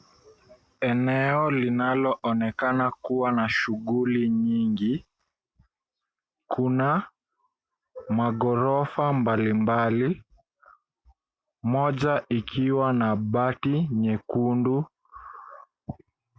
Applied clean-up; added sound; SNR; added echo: none; none; none; none.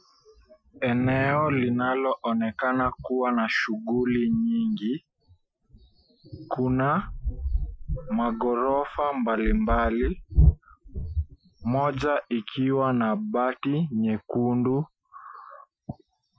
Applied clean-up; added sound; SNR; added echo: classical method Wiener filter.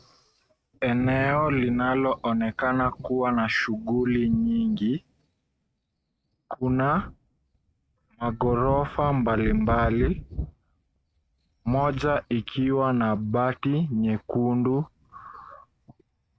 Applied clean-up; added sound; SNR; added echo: neural mask model RNNoise.